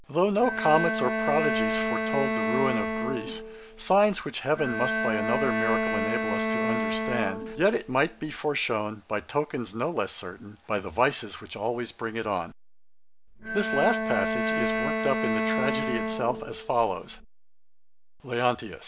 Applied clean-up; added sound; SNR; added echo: none; Bowed string instrument; 0 dB; none.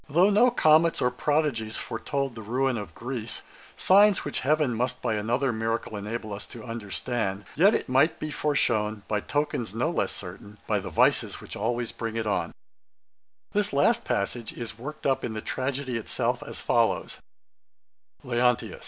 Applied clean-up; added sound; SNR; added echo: none; none; none; none.